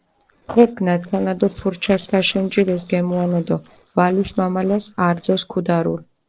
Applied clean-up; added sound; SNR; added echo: neural separator model SepFormer DNS4.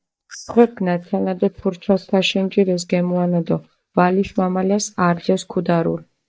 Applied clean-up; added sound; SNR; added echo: neural mask model DeepFilterNet 3.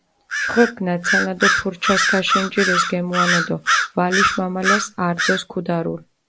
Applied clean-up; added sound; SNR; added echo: none; Bird vocalization, bird call, bird song; -1 dB; none.